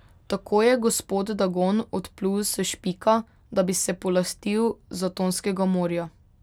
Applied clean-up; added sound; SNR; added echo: none; none; none; none.